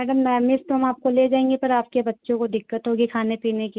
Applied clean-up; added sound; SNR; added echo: none; none; none; none.